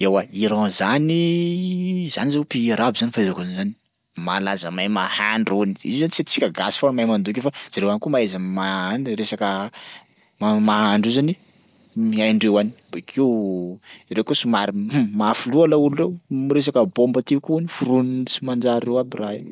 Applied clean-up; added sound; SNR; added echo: none; none; none; none.